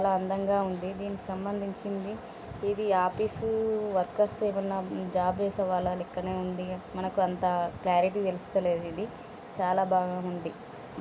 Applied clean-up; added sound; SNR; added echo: none; none; none; none.